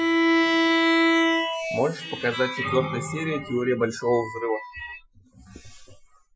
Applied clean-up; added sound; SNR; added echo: classical method Wiener filter.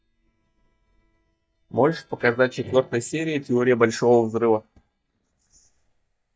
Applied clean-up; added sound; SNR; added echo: neural mask model DeepFilterNet 3.